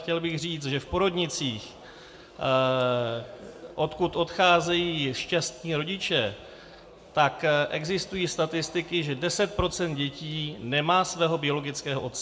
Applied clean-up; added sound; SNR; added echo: none; none; none; reverberation time 0.5 s.